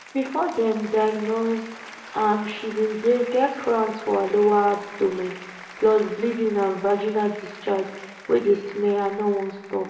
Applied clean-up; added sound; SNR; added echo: none; Applause; 18 dB; reverberation time 0.9 s.